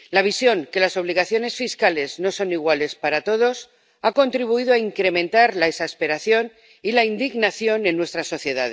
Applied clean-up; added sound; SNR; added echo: none; none; none; none.